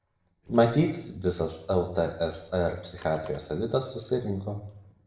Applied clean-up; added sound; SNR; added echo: neural separator model SepFormer DNS4.